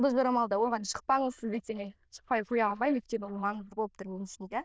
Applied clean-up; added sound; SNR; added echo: neural diffusion model UNIVERSE++.